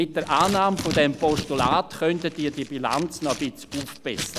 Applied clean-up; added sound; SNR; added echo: none; Scissors; 9 dB; none.